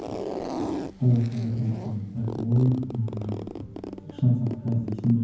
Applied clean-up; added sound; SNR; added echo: none; Zipper (clothing); 10 dB; reverberation time 0.9 s.